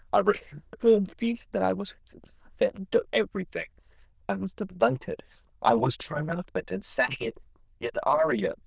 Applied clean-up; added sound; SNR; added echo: neural diffusion model UNIVERSE++.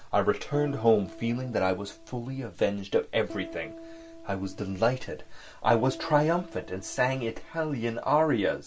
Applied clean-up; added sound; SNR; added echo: none; Piano; 17 dB; none.